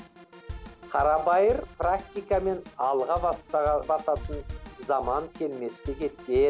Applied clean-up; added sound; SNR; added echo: none; Drum kit; 13 dB; none.